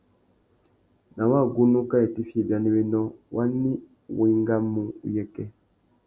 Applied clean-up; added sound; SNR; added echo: none; none; none; none.